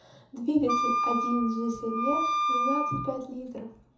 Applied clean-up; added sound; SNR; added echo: none; Wind instrument, woodwind instrument; -2 dB; reverberation time 0.7 s.